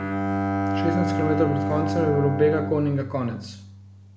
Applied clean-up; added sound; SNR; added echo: none; Bowed string instrument; 1 dB; none.